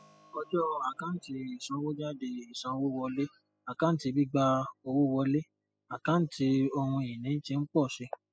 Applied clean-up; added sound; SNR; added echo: classical method spectral subtraction.